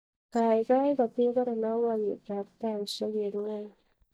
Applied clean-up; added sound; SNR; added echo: neural mask model DeepFilterNet 3.